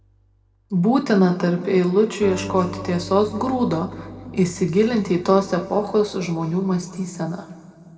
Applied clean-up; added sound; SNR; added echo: none; Acoustic guitar; 18 dB; reverberation time 1.8 s.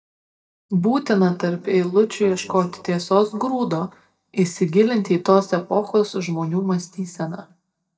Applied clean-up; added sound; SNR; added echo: neural mask model DeepFilterNet 3.